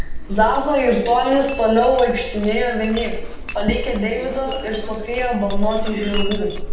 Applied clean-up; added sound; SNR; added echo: none; Chink, clink; 5 dB; reverberation time 0.8 s.